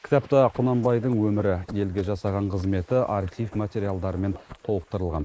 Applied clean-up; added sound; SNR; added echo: neural mask model Resemble Enhance denoiser.